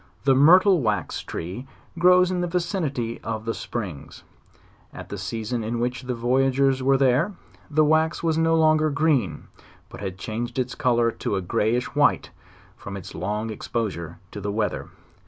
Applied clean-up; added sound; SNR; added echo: none; none; none; none.